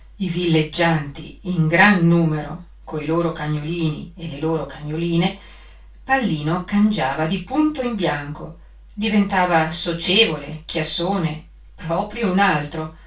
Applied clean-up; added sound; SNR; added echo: none; none; none; reverberation time 0.2 s.